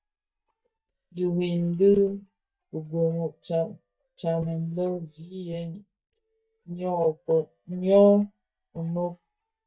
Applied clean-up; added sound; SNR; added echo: neural mask model DeepFilterNet 3.